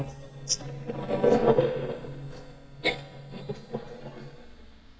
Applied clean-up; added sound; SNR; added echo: neural mask model DeepFilterNet 3.